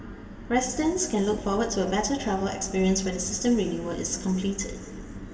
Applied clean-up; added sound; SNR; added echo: none; none; none; reverberation time 1.9 s.